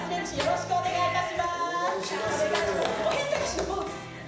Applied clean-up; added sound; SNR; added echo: none; Snare drum; 15 dB; reverberation time 0.9 s.